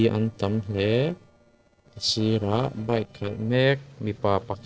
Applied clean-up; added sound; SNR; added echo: neural separator model SepFormer DNS4.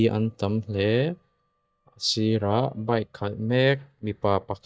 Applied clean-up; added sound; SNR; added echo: neural mask model DeepFilterNet 3.